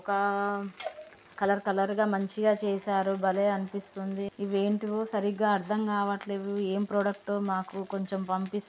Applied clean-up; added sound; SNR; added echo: none; none; none; none.